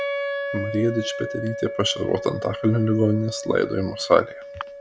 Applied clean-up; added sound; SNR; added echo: none; Wind instrument, woodwind instrument; 8 dB; none.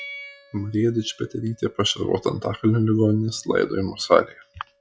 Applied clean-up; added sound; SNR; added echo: classical method log-MMSE.